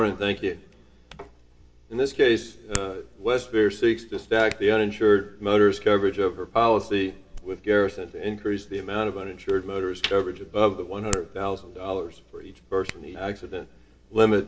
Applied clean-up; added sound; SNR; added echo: none; Hands; 19 dB; reverberation time 0.7 s.